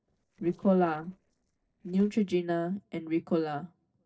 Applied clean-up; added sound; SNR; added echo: neural separator model SepFormer DNS4.